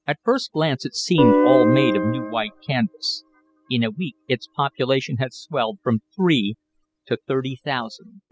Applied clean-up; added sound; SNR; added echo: classical method spectral subtraction.